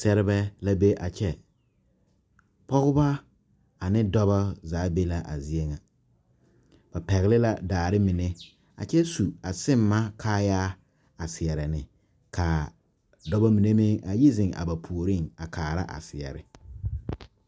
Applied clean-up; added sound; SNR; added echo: none; none; none; none.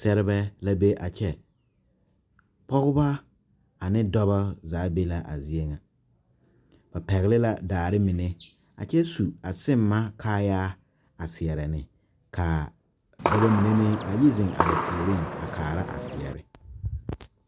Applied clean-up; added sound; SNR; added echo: none; Gunshot, gunfire; 3 dB; none.